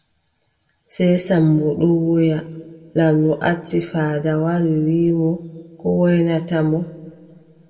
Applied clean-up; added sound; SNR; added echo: none; none; none; reverberation time 1.4 s.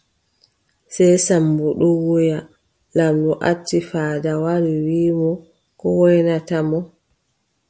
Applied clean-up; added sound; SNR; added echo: none; none; none; none.